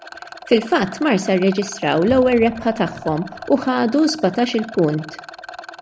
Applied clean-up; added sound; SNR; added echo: none; Liquid + Rattle; 16 dB; none.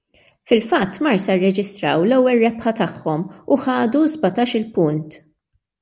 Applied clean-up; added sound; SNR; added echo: none; none; none; none.